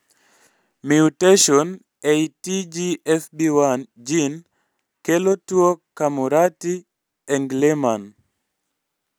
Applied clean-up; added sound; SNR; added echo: none; none; none; none.